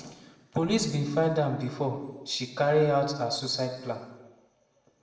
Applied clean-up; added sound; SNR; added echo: none; none; none; reverberation time 1.0 s.